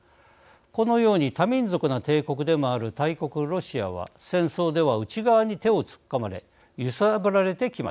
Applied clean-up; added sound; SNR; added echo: none; none; none; none.